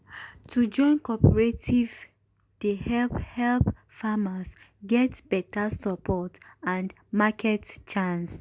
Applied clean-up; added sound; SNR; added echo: none; none; none; none.